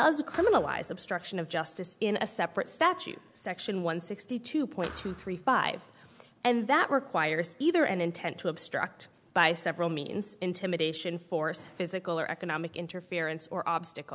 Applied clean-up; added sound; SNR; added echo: none; Thump, thud; 18 dB; none.